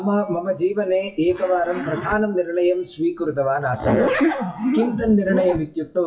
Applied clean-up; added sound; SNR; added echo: classical method WPE with log-MMSE.